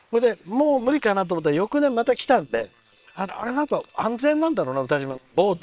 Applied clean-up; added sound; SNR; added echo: neural separator model SepFormer WHAM!.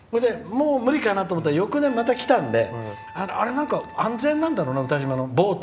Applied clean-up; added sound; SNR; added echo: none; Trumpet; 18 dB; none.